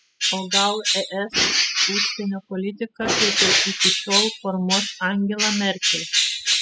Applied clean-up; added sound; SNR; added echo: classical method spectral subtraction.